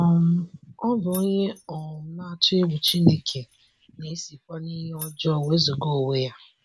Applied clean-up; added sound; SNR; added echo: none; Keys jangling; 16 dB; none.